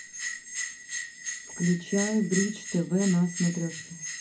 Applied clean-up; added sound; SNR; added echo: none; Bell; 7 dB; reverberation time 0.4 s.